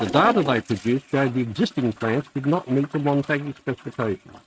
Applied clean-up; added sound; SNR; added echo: neural mask model RNNoise.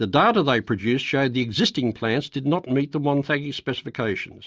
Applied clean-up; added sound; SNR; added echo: none; none; none; none.